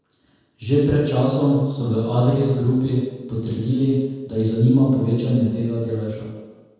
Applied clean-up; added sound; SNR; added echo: none; none; none; reverberation time 1.2 s.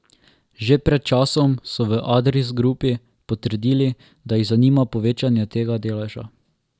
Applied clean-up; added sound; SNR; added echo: none; none; none; none.